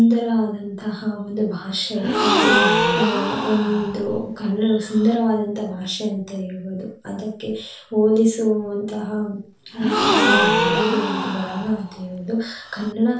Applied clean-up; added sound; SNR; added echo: none; Gasp; -1 dB; reverberation time 0.3 s.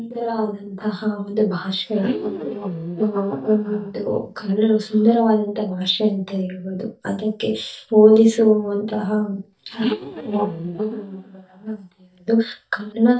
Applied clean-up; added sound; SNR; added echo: neural mask model DeepFilterNet 3.